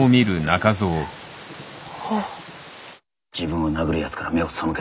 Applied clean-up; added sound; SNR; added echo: none; none; none; none.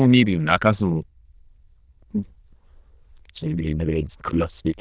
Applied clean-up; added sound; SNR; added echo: neural diffusion model UNIVERSE++.